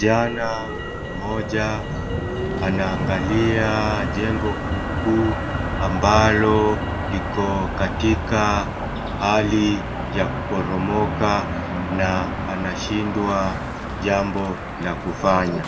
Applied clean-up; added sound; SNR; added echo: none; Motor vehicle (road); 3 dB; reverberation time 0.2 s.